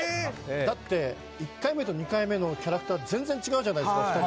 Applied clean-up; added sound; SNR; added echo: none; none; none; none.